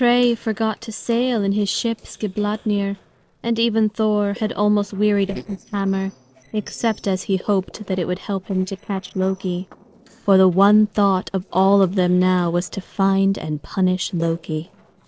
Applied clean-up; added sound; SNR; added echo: neural separator model SepFormer DNS4.